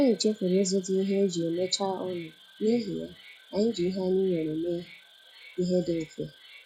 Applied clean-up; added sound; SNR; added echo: classical method log-MMSE.